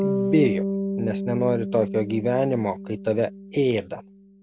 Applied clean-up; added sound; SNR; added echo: none; Bass guitar; 4 dB; none.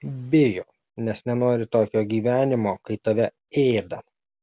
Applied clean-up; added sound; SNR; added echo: none; none; none; none.